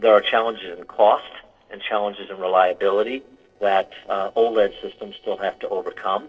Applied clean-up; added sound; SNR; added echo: neural separator model SepFormer DNS4.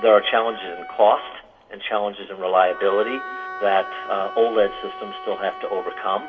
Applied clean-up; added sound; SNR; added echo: none; Wind instrument, woodwind instrument; 13 dB; reverberation time 3.0 s.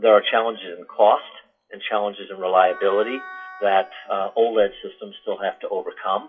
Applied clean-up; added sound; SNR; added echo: classical method WPE with log-MMSE.